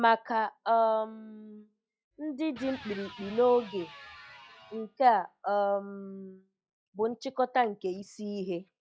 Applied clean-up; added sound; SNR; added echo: classical method log-MMSE.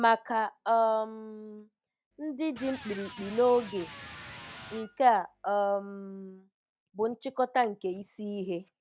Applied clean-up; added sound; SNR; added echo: none; Electric guitar; 16 dB; none.